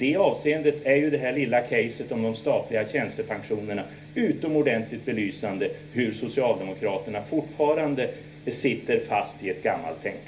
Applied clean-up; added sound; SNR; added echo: none; none; none; reverberation time 0.3 s.